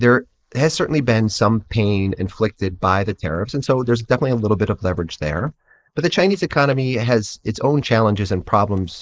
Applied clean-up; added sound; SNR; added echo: neural mask model Resemble Enhance denoiser.